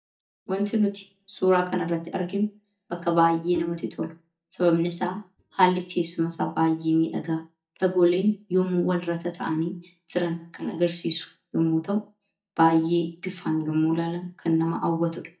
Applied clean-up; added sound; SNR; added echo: neural mask model DeepFilterNet 3.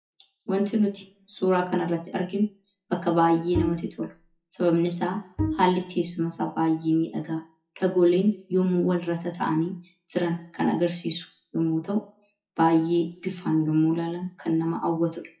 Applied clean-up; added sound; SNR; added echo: classical method WPE with log-MMSE.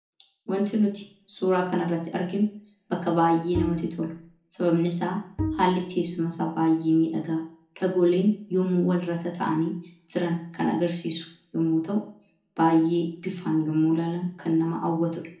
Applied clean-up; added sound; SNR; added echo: none; Bowed string instrument; 7 dB; reverberation time 0.6 s.